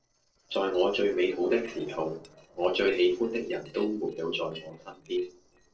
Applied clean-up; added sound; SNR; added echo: neural separator model SepFormer DNS4.